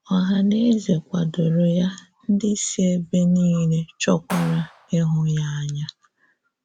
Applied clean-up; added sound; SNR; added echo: none; Clapping; 17 dB; none.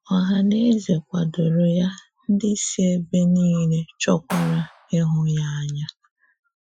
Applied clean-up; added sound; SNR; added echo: classical method Wiener filter.